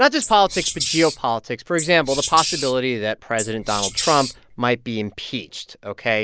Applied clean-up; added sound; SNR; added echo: none; Wild animals; 6 dB; none.